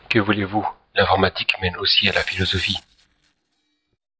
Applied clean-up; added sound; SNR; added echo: neural separator model SepFormer DNS4.